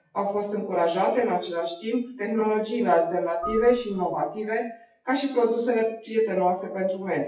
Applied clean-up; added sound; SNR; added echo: classical method WPE with log-MMSE.